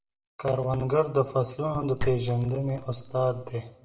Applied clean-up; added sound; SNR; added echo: none; Chink, clink; 8 dB; reverberation time 0.6 s.